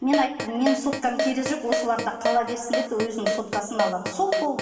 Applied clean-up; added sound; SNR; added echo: none; Keyboard (musical); 3 dB; reverberation time 2.5 s.